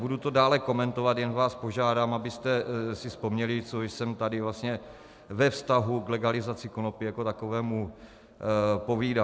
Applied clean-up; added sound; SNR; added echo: none; none; none; none.